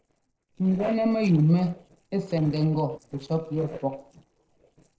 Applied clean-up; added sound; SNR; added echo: neural separator model SepFormer DNS4.